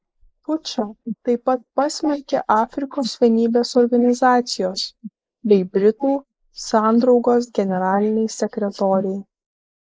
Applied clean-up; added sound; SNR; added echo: neural mask model Resemble Enhance denoiser.